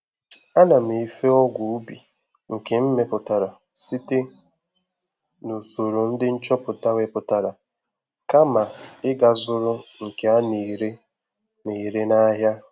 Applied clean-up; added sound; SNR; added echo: none; none; none; none.